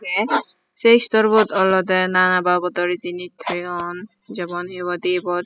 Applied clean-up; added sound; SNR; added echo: classical method spectral subtraction.